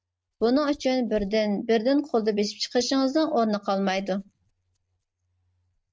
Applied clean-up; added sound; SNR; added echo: neural mask model RNNoise.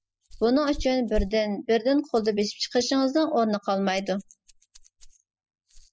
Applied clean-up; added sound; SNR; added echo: classical method spectral subtraction.